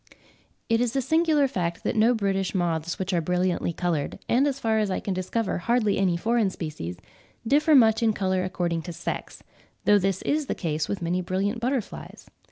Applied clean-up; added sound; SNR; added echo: none; none; none; none.